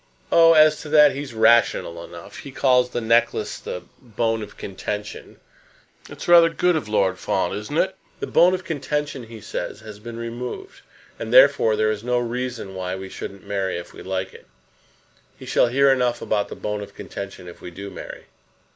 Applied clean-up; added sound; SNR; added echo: none; none; none; none.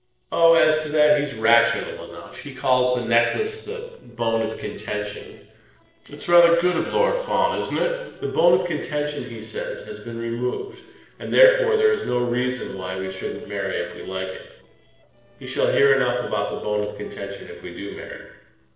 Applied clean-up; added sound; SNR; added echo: neural separator model SepFormer DNS4.